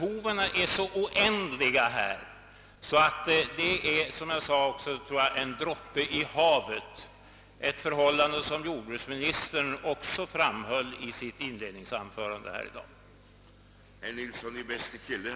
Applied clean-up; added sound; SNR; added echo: none; none; none; none.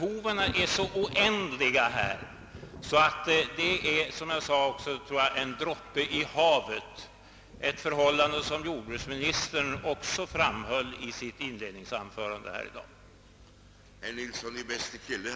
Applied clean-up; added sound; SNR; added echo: none; Thunder; 18 dB; none.